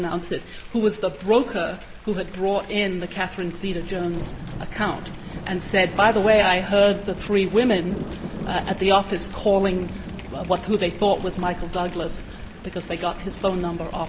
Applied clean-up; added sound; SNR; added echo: none; Thunder / Rain; 12 dB; none.